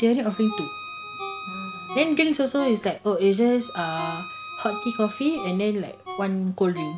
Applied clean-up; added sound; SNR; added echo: none; Bowed string instrument + Ringtone; 12 dB; none.